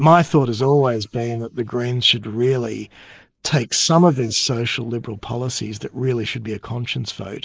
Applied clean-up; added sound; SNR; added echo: neural mask model Resemble Enhance denoiser.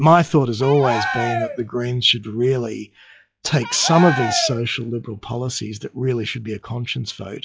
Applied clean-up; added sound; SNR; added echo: classical method log-MMSE.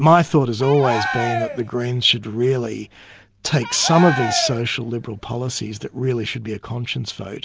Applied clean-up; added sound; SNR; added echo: none; Cheering; 7 dB; none.